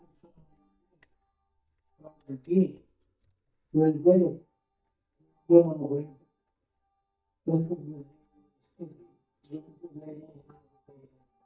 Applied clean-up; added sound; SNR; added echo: neural mask model DeepFilterNet 3.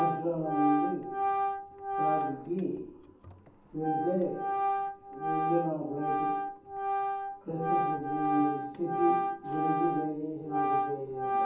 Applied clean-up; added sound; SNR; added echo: none; Organ; -2 dB; reverberation time 1.2 s.